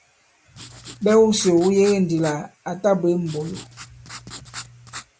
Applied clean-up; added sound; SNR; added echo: none; Writing; 17 dB; none.